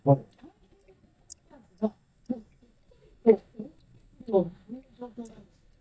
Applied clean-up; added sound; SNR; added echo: neural mask model DeepFilterNet 3.